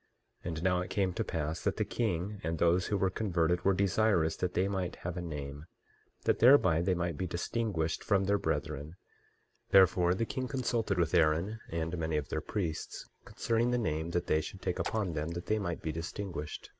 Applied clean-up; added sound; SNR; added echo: none; Raindrop / Splash, splatter; 16 dB; none.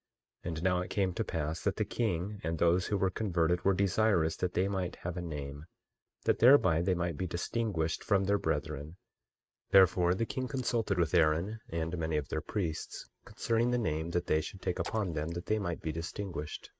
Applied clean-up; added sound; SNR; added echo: neural mask model RNNoise.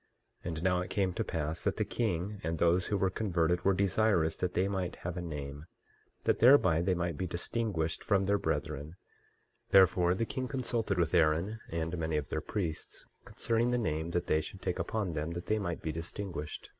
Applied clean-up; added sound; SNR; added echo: none; none; none; none.